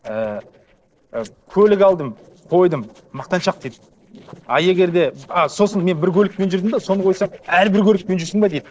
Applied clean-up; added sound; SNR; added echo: neural separator model SepFormer DNS4.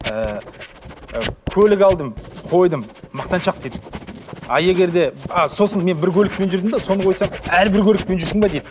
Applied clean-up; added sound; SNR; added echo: none; Writing; 13 dB; none.